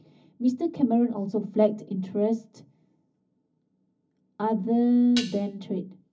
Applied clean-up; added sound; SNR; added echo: none; Dishes, pots, and pans; 11 dB; reverberation time 0.4 s.